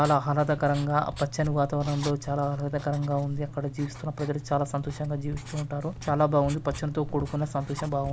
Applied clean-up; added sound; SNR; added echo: none; Writing; 12 dB; none.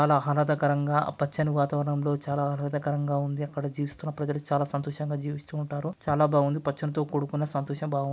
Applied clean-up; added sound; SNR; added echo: none; none; none; none.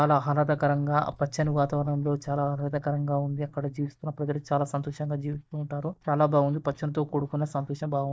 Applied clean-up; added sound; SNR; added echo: neural mask model DeepFilterNet 3.